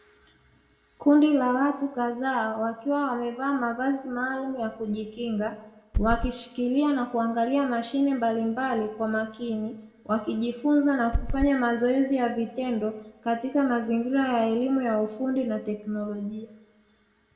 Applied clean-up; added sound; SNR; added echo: none; Run; 1 dB; reverberation time 0.8 s.